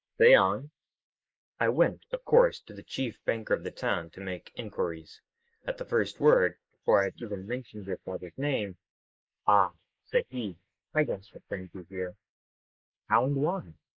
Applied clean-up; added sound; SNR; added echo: neural mask model Resemble Enhance denoiser.